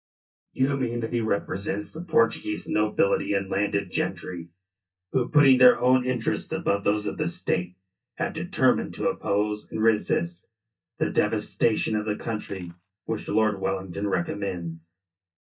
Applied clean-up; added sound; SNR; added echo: neural mask model DeepFilterNet 3.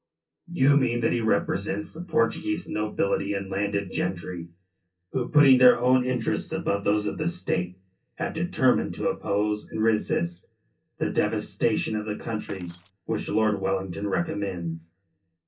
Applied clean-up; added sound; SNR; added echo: neural separator model SepFormer DNS4.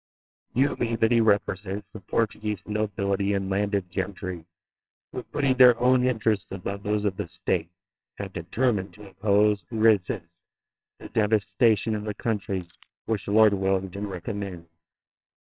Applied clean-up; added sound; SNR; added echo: neural separator model SepFormer WHAMR!.